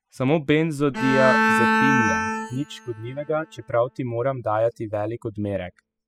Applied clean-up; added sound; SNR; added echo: classical method spectral subtraction.